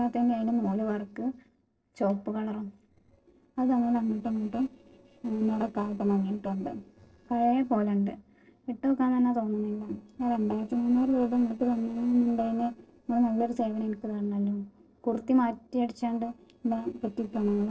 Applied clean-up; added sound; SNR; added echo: neural separator model SepFormer DNS4.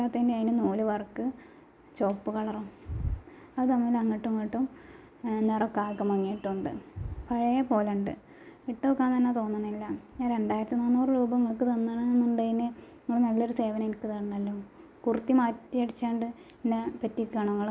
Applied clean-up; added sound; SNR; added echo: none; none; none; none.